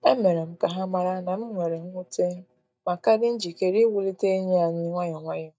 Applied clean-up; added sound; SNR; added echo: neural mask model DeepFilterNet 3.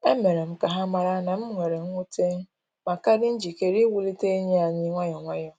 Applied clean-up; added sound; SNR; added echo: none; none; none; none.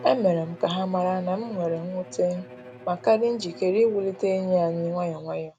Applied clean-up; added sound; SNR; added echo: none; Bowed string instrument; 19 dB; none.